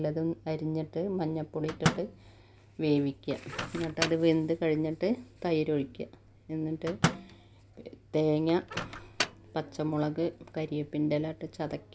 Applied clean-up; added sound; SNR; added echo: none; Microwave oven; 8 dB; none.